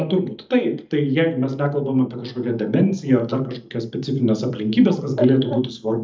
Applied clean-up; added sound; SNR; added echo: neural mask model DeepFilterNet 3.